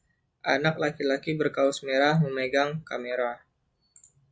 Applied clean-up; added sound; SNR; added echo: none; none; none; none.